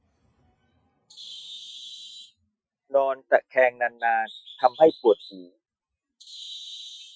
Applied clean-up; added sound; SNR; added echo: classical method Wiener filter.